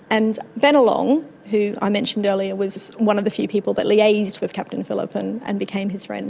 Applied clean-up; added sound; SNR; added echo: none; none; none; none.